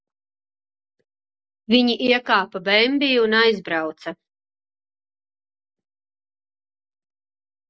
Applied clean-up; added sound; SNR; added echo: none; none; none; none.